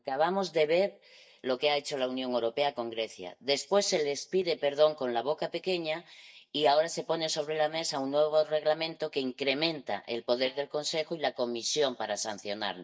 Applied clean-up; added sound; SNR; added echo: neural mask model DeepFilterNet 3.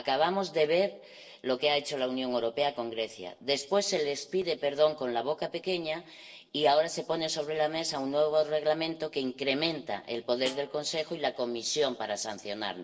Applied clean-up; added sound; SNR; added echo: neural separator model SepFormer DNS4.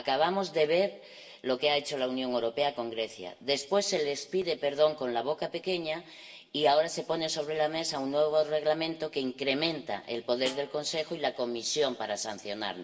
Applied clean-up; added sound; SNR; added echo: none; Snare drum; 18 dB; reverberation time 0.7 s.